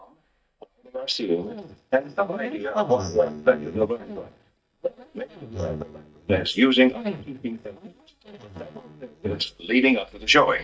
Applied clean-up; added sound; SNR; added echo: neural mask model DeepFilterNet 3.